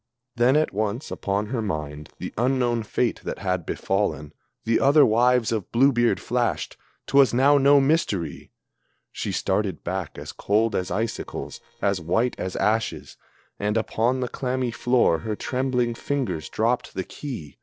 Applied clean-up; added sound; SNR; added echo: neural separator model SepFormer DNS4.